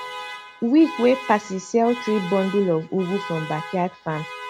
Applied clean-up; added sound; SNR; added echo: none; Alarm; 13 dB; none.